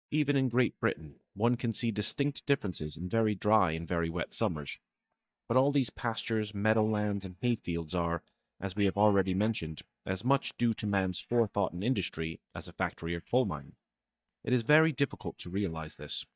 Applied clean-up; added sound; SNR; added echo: neural mask model DeepFilterNet 3.